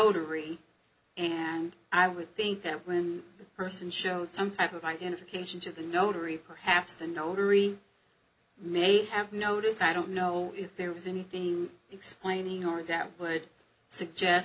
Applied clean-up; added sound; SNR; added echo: none; none; none; none.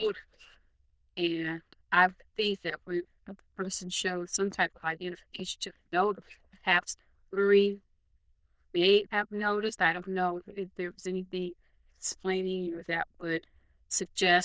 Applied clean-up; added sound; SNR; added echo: neural diffusion model UNIVERSE++.